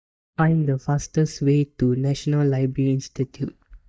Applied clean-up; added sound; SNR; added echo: neural mask model DeepFilterNet 3.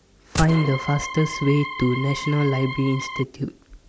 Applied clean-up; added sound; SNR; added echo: none; Gunshot, gunfire + Organ; 7 dB; none.